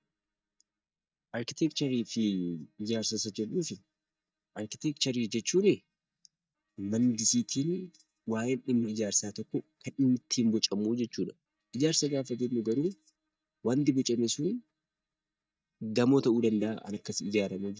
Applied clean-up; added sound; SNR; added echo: neural mask model DeepFilterNet 3.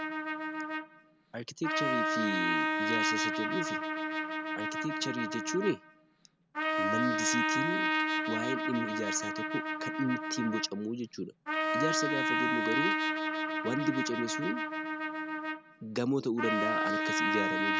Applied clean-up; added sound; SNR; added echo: none; Trumpet; -4 dB; none.